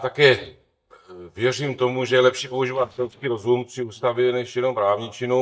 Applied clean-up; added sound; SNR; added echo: neural mask model DeepFilterNet 3.